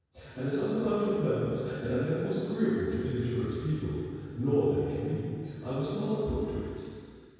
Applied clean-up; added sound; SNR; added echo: none; none; none; reverberation time 2.2 s.